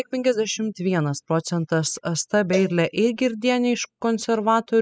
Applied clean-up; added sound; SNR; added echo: classical method spectral subtraction.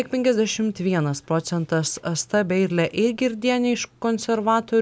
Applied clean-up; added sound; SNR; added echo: none; none; none; none.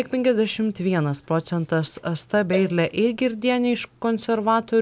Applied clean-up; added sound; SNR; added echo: none; Cowbell; 15 dB; none.